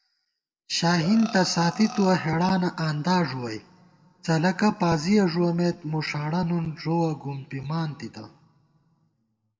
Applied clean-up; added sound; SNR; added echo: none; Burping, eructation; 13 dB; reverberation time 1.0 s.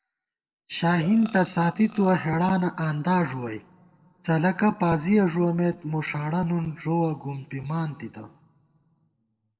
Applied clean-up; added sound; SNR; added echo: neural separator model SepFormer DNS4.